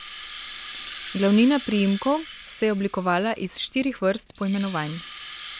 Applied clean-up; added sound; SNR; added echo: none; Rattle (instrument); 9 dB; none.